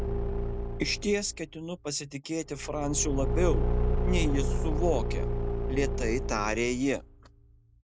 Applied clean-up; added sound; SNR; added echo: none; Engine / Car; -2 dB; none.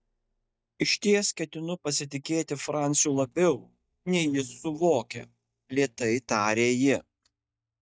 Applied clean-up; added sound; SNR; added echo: neural mask model DeepFilterNet 3.